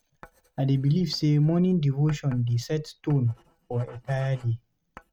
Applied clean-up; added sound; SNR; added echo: neural mask model RNNoise.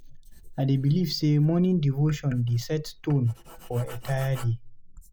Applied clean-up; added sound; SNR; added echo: neural mask model Resemble Enhance denoiser.